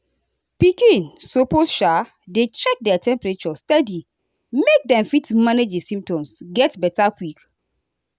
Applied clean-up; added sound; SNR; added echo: none; none; none; none.